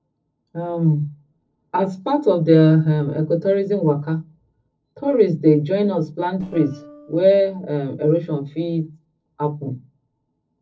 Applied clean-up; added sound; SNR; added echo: neural separator model SepFormer DNS4.